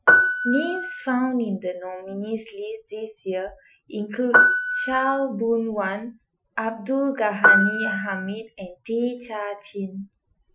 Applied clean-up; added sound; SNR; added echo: classical method Wiener filter.